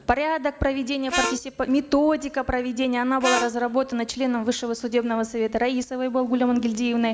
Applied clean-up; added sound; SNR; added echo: none; Harmonica; 5 dB; none.